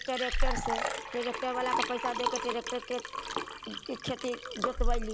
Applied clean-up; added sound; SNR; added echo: none; Liquid; -3 dB; none.